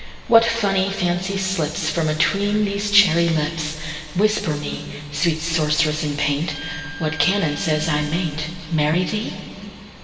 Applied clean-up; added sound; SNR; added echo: none; Bowed string instrument; 17 dB; reverberation time 2.4 s.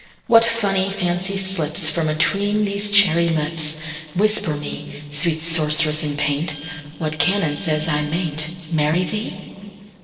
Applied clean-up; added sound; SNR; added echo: neural separator model SepFormer DNS4.